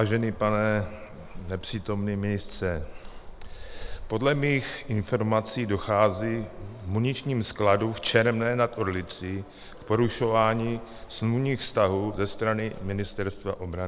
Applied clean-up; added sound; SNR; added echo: none; Traffic noise, roadway noise; 14 dB; none.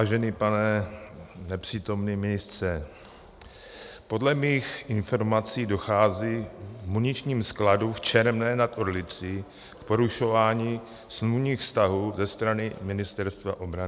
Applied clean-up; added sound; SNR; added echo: none; none; none; none.